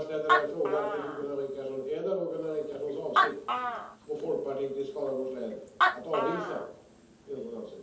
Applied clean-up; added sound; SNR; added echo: none; Animal; 0 dB; reverberation time 0.6 s.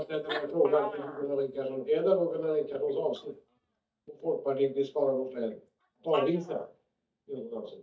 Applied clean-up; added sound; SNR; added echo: neural mask model DeepFilterNet 3.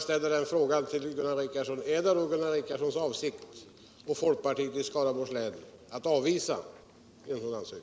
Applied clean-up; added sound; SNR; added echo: none; none; none; none.